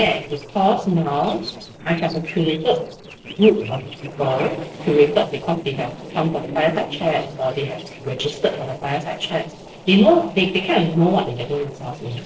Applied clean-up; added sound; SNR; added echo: neural separator model SepFormer DNS4.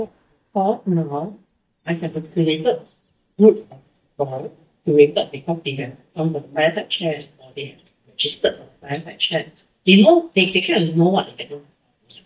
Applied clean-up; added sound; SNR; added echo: neural mask model DeepFilterNet 3.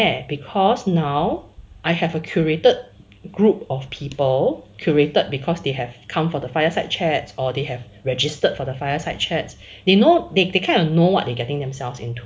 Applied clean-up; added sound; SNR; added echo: none; none; none; none.